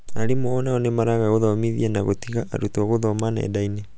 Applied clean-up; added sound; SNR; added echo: none; none; none; none.